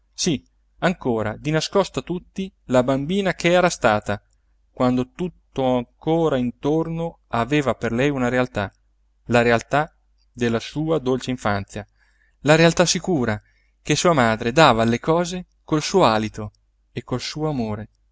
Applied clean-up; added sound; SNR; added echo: none; none; none; none.